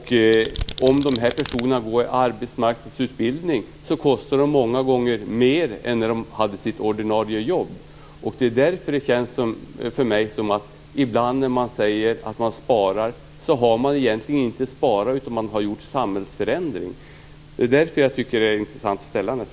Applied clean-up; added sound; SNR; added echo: none; Domestic sounds, home sounds; 9 dB; none.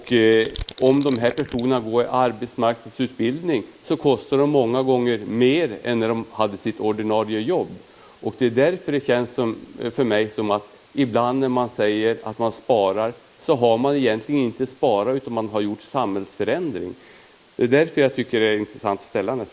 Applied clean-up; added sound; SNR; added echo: neural mask model Resemble Enhance denoiser.